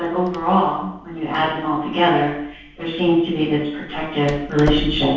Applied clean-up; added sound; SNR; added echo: none; Door; 13 dB; reverberation time 0.6 s.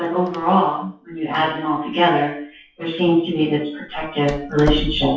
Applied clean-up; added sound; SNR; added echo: classical method WPE with log-MMSE.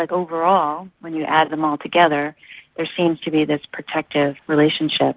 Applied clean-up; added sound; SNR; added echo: none; none; none; none.